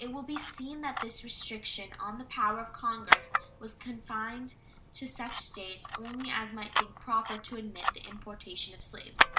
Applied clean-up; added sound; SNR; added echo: none; Camera; -3 dB; none.